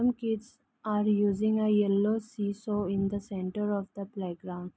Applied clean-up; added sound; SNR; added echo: none; none; none; none.